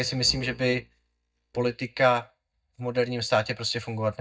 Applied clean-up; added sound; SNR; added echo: neural mask model DeepFilterNet 3.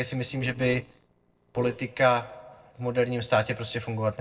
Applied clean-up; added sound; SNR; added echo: neural separator model SepFormer DNS4.